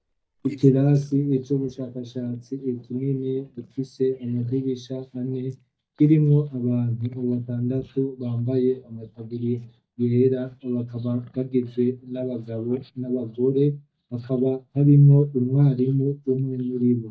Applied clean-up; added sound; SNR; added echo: neural mask model DeepFilterNet 3.